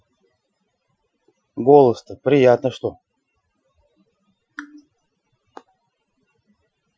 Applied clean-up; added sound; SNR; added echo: classical method Wiener filter.